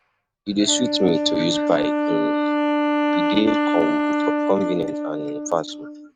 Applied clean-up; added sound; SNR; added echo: neural mask model RNNoise.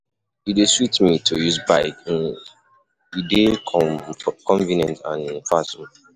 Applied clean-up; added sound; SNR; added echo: none; none; none; none.